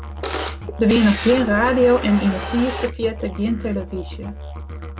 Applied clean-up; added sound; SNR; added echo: none; Camera + Musical instrument; 9 dB; none.